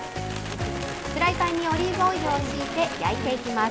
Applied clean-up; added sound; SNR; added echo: none; Bird; 11 dB; none.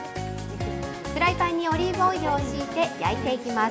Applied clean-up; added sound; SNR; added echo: none; none; none; none.